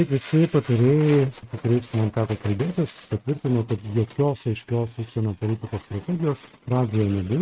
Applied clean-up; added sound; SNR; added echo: neural mask model RNNoise.